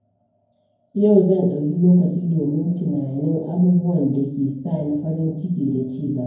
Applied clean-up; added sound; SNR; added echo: none; none; none; reverberation time 0.9 s.